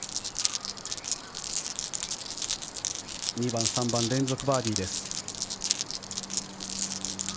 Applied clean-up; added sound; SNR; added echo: none; Glass; -1 dB; none.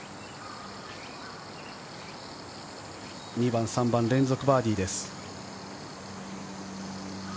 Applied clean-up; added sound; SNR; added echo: none; none; none; none.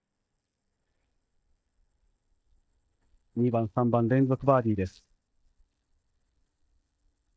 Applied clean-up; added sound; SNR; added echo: neural mask model DeepFilterNet 3.